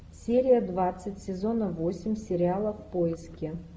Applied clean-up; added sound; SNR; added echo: none; none; none; none.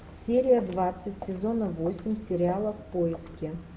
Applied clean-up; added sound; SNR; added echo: none; Walk, footsteps; 18 dB; none.